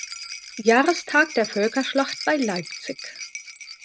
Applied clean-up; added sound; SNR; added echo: none; Rattle; 13 dB; none.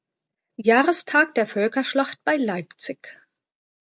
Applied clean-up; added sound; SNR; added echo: none; none; none; none.